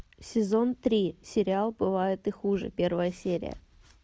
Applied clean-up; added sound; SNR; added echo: none; none; none; none.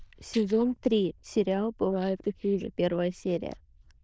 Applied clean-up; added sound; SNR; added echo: neural diffusion model UNIVERSE++.